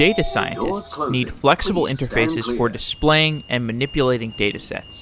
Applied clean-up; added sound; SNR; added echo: none; Sliding door; 9 dB; none.